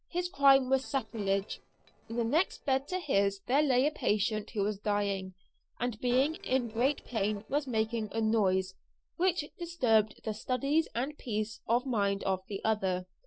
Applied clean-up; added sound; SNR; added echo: neural separator model SepFormer DNS4.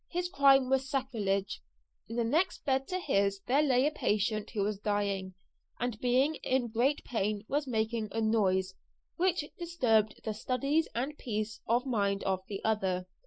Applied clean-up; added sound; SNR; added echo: neural mask model Resemble Enhance denoiser.